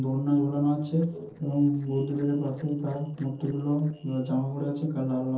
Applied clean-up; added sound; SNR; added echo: neural separator model SepFormer DNS4.